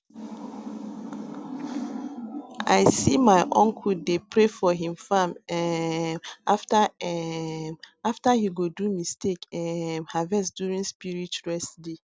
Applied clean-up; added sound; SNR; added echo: none; none; none; none.